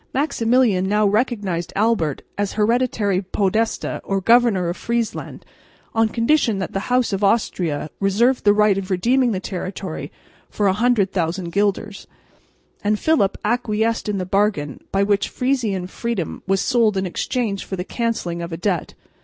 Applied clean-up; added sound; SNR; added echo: none; none; none; none.